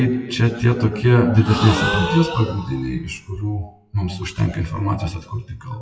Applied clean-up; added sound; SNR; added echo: classical method WPE with log-MMSE.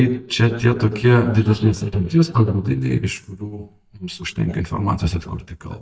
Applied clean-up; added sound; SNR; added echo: neural mask model DeepFilterNet 3.